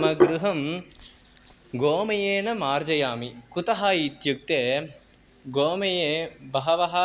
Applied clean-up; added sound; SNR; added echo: none; Hands; 7 dB; none.